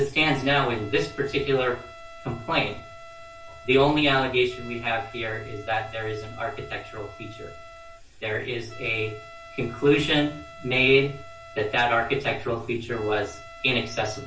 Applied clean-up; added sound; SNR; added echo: none; Trumpet; 19 dB; reverberation time 0.3 s.